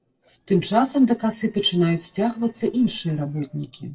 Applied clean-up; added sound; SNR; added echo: neural separator model SepFormer DNS4.